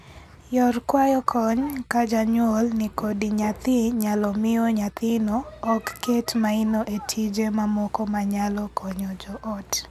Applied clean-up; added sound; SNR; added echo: none; none; none; none.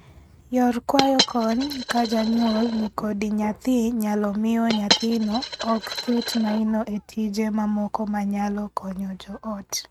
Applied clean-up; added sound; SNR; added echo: neural mask model RNNoise.